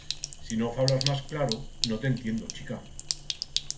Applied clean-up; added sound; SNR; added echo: none; Sink (filling or washing); 4 dB; reverberation time 0.3 s.